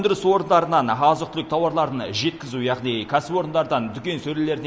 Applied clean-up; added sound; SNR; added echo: none; none; none; none.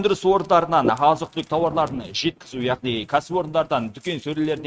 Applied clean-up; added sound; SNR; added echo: neural mask model RNNoise.